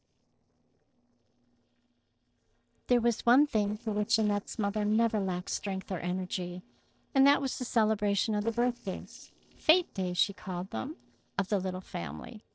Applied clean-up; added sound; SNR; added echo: neural separator model SepFormer DNS4.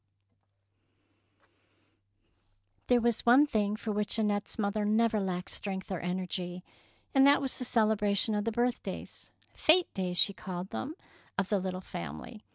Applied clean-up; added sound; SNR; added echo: none; none; none; none.